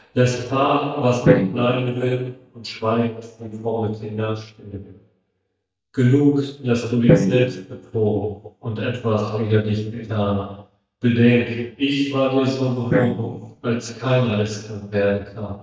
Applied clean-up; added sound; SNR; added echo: neural mask model DeepFilterNet 3.